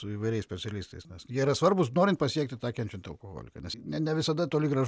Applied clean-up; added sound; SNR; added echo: none; none; none; none.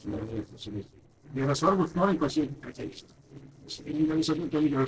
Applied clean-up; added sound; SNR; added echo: neural separator model SepFormer DNS4.